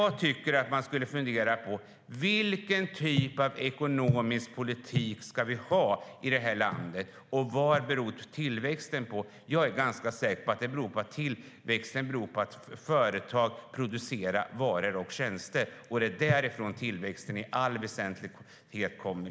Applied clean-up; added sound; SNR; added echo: none; none; none; none.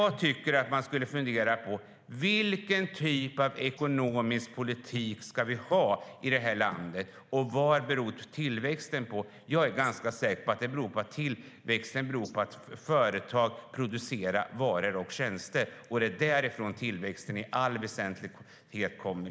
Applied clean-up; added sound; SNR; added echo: neural mask model Resemble Enhance denoiser.